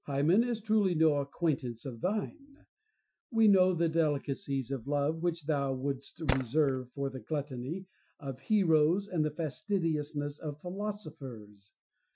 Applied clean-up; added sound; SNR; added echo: classical method Wiener filter.